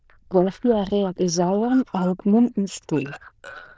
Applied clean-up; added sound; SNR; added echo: neural diffusion model UNIVERSE++.